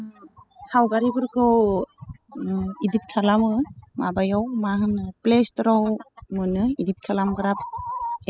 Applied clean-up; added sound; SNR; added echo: classical method spectral subtraction.